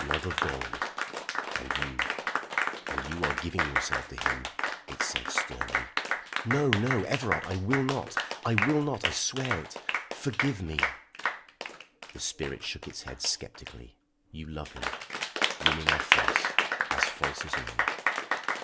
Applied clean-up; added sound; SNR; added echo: none; Applause; -3 dB; none.